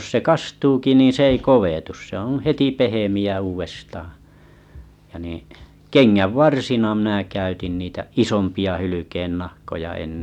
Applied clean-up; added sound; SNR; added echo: none; none; none; none.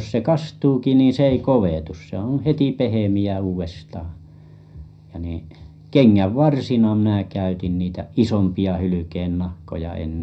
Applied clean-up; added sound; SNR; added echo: none; none; none; reverberation time 0.4 s.